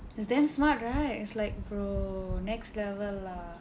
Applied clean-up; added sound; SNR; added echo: none; none; none; none.